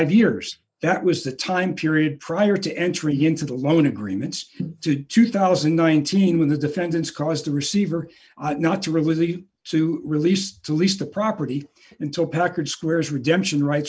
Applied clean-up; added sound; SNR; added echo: neural mask model Resemble Enhance denoiser.